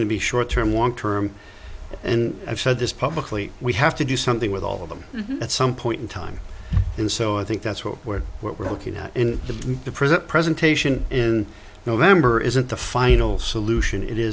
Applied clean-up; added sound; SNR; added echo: none; none; none; none.